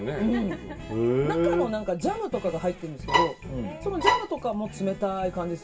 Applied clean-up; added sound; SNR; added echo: none; Bowed string instrument; -1 dB; reverberation time 0.2 s.